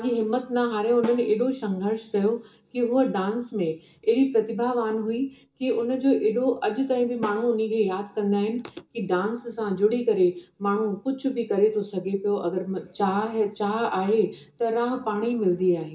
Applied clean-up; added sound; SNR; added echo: none; Snare drum; 16 dB; reverberation time 0.2 s.